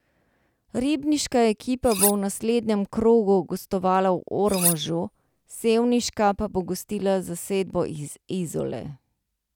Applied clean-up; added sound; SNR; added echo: none; Cutlery, silverware; 6 dB; none.